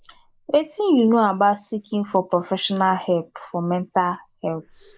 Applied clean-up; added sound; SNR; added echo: neural mask model Resemble Enhance denoiser.